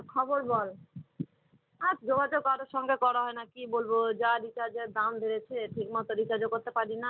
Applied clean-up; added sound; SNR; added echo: none; none; none; none.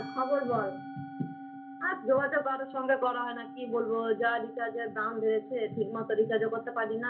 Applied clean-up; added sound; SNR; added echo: none; Musical instrument; 13 dB; reverberation time 0.3 s.